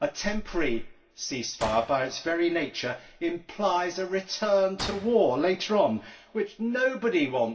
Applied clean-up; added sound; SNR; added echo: none; Gunshot, gunfire; 18 dB; reverberation time 0.2 s.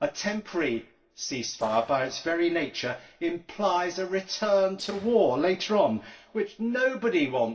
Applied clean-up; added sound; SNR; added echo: neural separator model SepFormer DNS4.